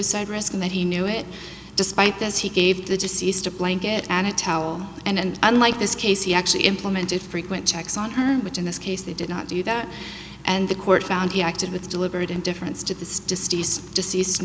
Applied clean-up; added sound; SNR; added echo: none; none; none; none.